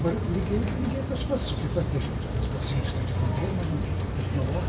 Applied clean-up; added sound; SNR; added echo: none; Rain; -2 dB; reverberation time 1.7 s.